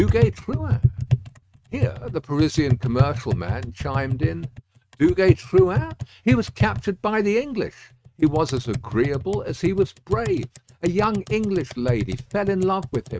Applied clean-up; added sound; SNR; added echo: neural mask model RNNoise.